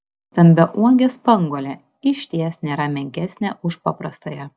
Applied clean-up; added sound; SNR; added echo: none; none; none; none.